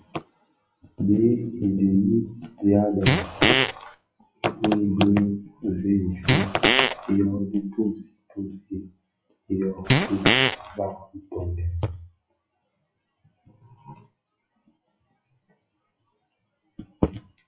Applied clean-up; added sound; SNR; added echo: classical method WPE with log-MMSE.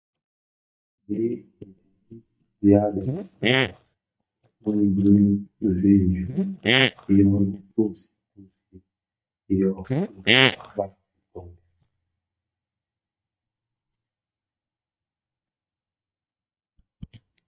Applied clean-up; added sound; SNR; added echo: neural mask model DeepFilterNet 3.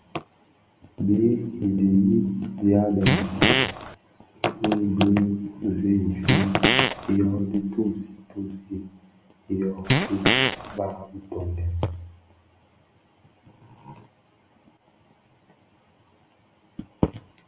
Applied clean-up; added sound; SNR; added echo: none; Fart; -3 dB; reverberation time 0.1 s.